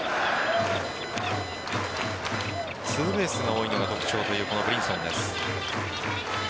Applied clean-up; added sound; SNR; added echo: none; Bird + Alarm; 11 dB; none.